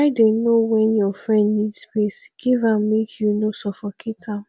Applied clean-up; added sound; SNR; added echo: none; none; none; none.